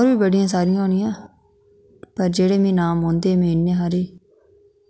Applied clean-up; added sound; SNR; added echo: none; none; none; none.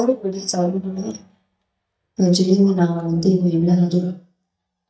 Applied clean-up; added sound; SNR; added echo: neural mask model DeepFilterNet 3.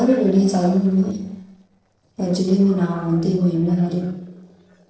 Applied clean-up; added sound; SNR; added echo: neural separator model SepFormer DNS4.